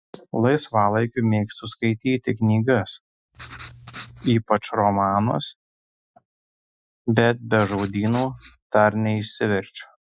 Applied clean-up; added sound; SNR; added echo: classical method Wiener filter.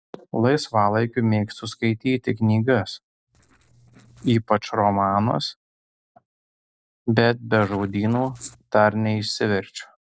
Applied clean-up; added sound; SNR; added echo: neural separator model SepFormer DNS4.